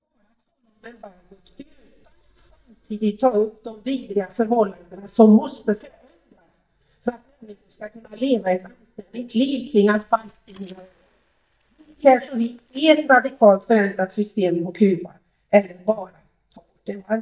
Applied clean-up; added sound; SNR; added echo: neural mask model DeepFilterNet 3.